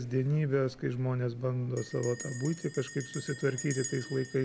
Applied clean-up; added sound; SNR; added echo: none; Bell; 14 dB; none.